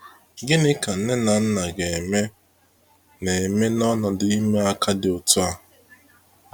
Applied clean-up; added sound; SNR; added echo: none; none; none; none.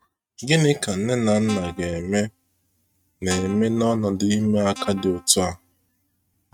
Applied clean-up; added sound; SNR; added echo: neural mask model RNNoise.